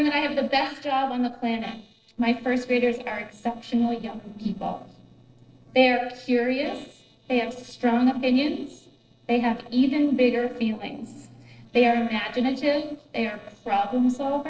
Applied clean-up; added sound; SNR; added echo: neural separator model SepFormer DNS4.